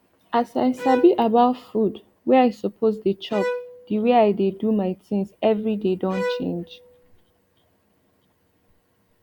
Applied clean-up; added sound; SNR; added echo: none; Bowed string instrument; 12 dB; none.